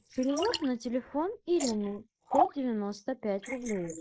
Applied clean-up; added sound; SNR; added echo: neural mask model Resemble Enhance denoiser.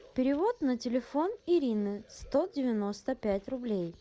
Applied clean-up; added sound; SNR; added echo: none; none; none; none.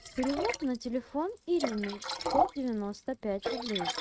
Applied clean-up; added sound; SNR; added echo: neural mask model RNNoise.